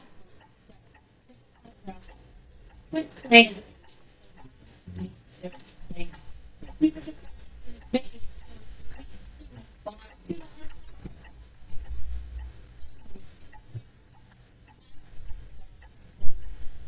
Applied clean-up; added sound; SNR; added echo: neural mask model DeepFilterNet 3.